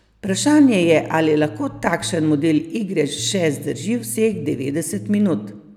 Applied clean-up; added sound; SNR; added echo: none; Bass guitar; 17 dB; none.